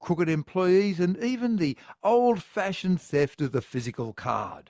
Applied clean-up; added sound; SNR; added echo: none; none; none; none.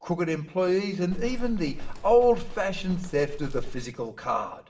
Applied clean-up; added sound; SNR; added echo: none; Livestock, farm animals, working animals; 5 dB; reverberation time 0.7 s.